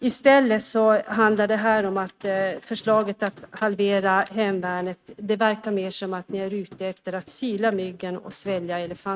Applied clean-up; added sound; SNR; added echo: neural mask model RNNoise.